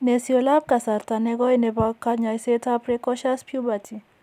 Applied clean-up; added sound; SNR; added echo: none; none; none; none.